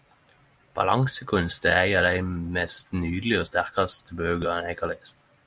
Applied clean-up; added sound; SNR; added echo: none; none; none; none.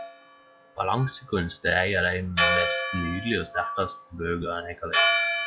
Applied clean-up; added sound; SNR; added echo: classical method log-MMSE.